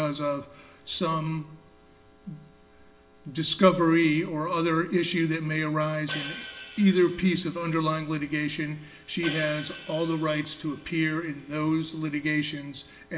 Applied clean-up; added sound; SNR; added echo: none; Hi-hat; 15 dB; reverberation time 0.7 s.